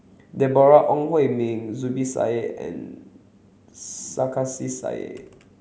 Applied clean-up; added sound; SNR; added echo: none; none; none; none.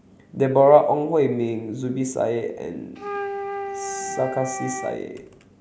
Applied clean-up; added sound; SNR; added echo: none; Wind instrument, woodwind instrument; 9 dB; none.